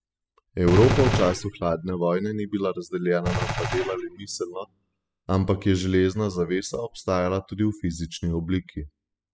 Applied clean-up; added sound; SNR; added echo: classical method spectral subtraction.